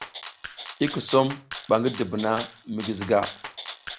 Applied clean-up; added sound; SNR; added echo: none; Rattle (instrument); 11 dB; none.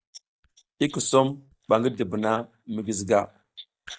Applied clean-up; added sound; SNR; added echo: neural mask model DeepFilterNet 3.